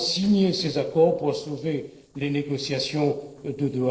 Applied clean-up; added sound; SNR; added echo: neural separator model SepFormer DNS4.